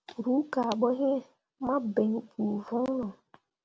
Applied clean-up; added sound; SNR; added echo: none; none; none; none.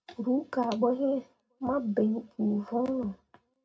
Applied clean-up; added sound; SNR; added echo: none; none; none; reverberation time 0.2 s.